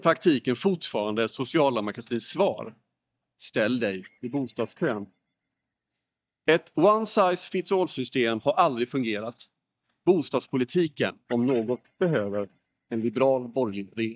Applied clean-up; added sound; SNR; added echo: neural mask model DeepFilterNet 3.